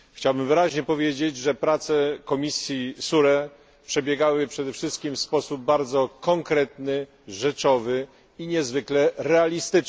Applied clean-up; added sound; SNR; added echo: none; none; none; none.